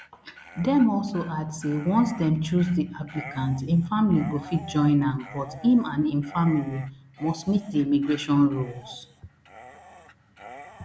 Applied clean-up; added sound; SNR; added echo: none; Dog; 20 dB; none.